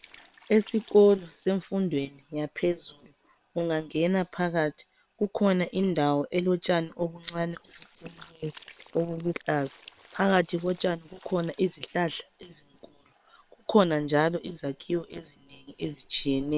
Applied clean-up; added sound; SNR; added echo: neural separator model SepFormer WHAM!.